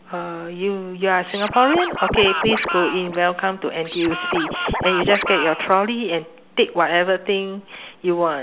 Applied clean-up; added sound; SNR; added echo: none; Scratching (performance technique); 4 dB; none.